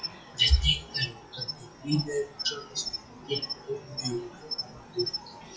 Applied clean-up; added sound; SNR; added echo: classical method WPE with log-MMSE.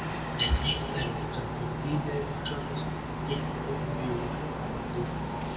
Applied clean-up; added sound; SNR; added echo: none; Cricket; -2 dB; reverberation time 0.7 s.